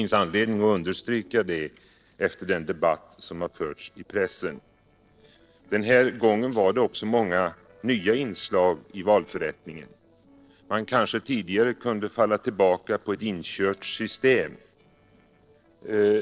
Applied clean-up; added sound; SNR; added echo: neural separator model SepFormer DNS4.